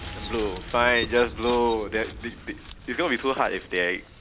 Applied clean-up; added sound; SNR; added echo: none; Chirp, tweet; 12 dB; none.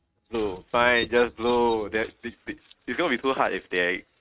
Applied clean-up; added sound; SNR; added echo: neural mask model RNNoise.